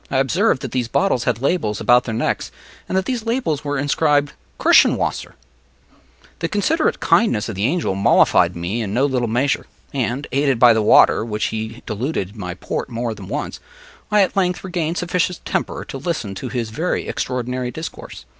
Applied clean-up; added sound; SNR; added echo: none; none; none; none.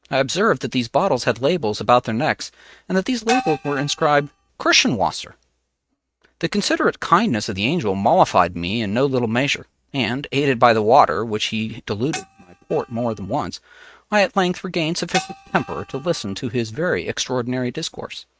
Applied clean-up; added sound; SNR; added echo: neural mask model RNNoise.